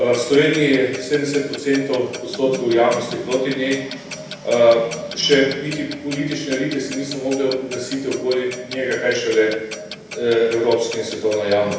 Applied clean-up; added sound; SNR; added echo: none; Clock; 13 dB; reverberation time 0.9 s.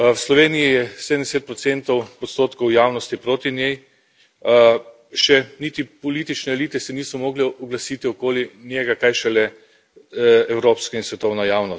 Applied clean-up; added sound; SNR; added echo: none; none; none; none.